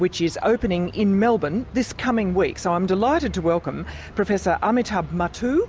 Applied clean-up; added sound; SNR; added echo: none; none; none; none.